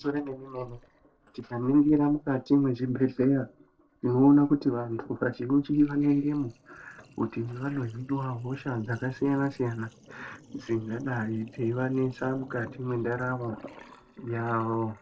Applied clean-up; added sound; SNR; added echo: neural separator model SepFormer DNS4.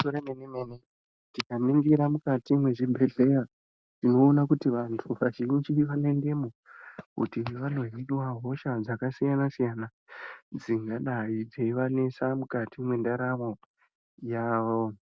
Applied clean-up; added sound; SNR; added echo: none; none; none; none.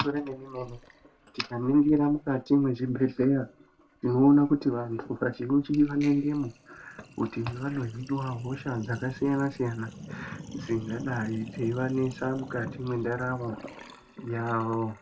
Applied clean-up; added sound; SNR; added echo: none; Sink (filling or washing); 18 dB; reverberation time 0.2 s.